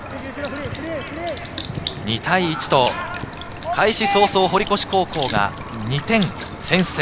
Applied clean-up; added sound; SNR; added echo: none; Sink (filling or washing) / Liquid; 12 dB; none.